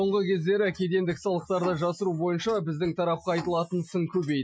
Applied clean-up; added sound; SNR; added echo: classical method Wiener filter.